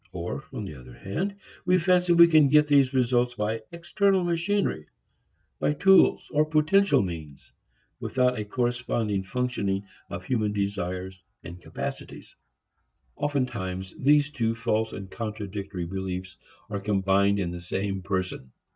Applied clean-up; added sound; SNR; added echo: none; none; none; none.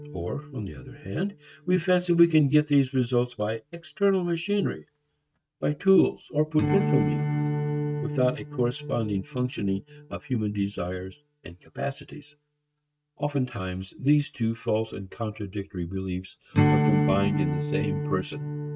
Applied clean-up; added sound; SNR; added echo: neural mask model RNNoise.